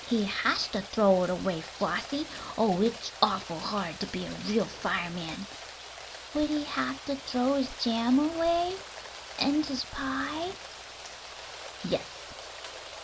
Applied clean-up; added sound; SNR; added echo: none; Rain; 13 dB; none.